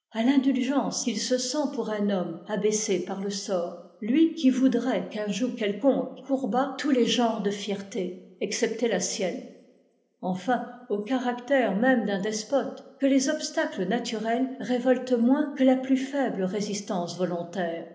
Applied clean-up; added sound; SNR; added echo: none; none; none; reverberation time 0.8 s.